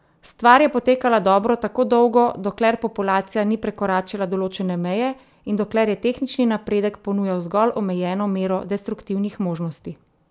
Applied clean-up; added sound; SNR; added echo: none; none; none; none.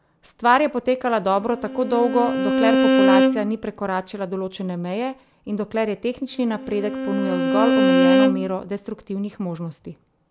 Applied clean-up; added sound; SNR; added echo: none; Bowed string instrument; -3 dB; none.